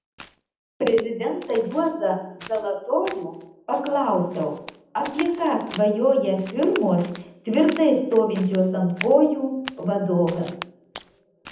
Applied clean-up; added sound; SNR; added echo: none; Crack; 16 dB; reverberation time 0.8 s.